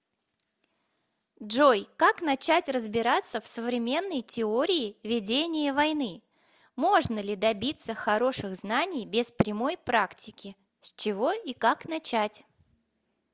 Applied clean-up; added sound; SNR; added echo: none; none; none; none.